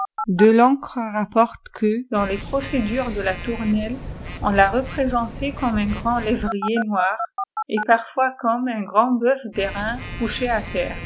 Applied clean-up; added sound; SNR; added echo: none; Telephone; 10 dB; none.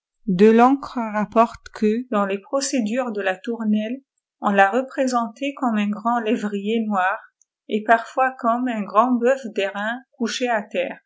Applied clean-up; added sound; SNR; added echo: none; none; none; none.